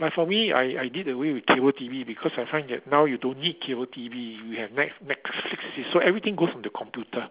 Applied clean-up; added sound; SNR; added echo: none; none; none; none.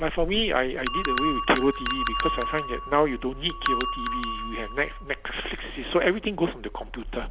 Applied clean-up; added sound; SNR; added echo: none; Bell; 4 dB; none.